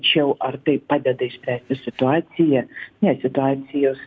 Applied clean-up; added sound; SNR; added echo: none; none; none; none.